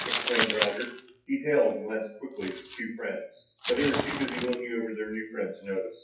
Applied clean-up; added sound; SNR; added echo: classical method WPE with log-MMSE.